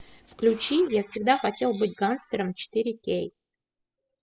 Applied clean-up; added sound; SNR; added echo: classical method spectral subtraction.